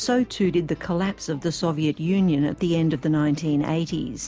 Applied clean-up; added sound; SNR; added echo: none; none; none; none.